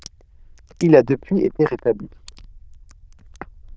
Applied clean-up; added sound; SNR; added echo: neural diffusion model UNIVERSE++.